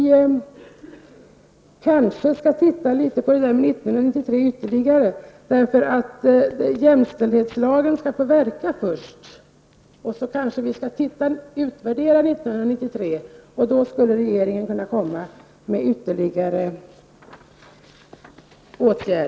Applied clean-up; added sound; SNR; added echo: none; none; none; none.